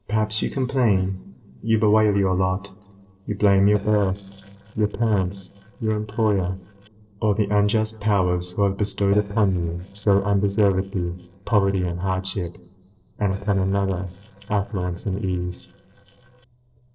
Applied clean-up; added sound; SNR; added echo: neural separator model SepFormer DNS4.